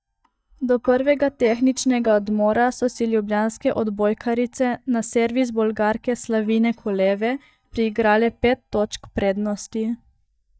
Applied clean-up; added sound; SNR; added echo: neural mask model DeepFilterNet 3.